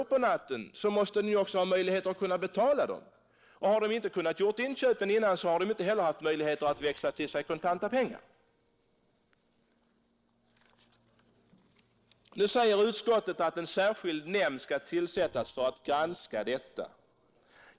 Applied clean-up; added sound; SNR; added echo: neural separator model SepFormer DNS4.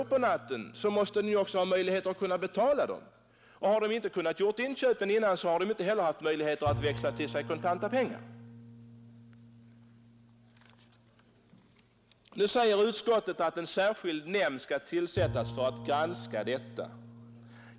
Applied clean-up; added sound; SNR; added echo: none; Bowed string instrument; 15 dB; none.